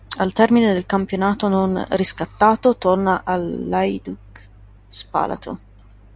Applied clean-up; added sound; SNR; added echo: none; none; none; none.